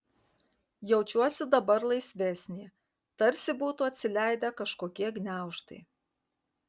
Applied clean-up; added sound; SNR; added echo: none; none; none; none.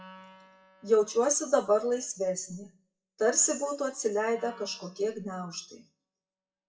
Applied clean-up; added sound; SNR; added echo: classical method WPE with log-MMSE.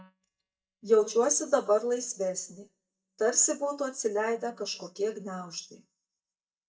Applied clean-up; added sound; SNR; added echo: neural mask model DeepFilterNet 3.